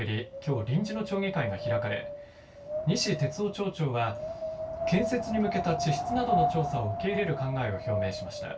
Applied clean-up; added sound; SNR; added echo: none; Wind; 3 dB; reverberation time 0.2 s.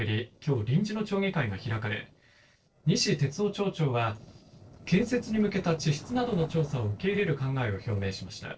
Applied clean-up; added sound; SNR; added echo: neural separator model SepFormer DNS4.